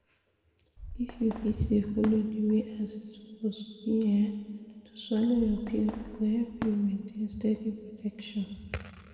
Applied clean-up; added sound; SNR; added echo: none; Fireworks; 16 dB; reverberation time 2.0 s.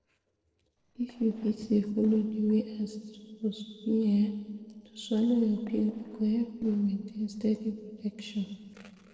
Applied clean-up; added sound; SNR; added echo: neural separator model SepFormer DNS4.